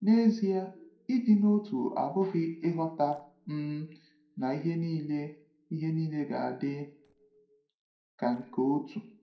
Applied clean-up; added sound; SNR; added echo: neural separator model SepFormer DNS4.